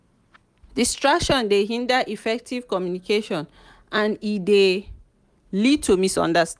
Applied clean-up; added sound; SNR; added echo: none; none; none; none.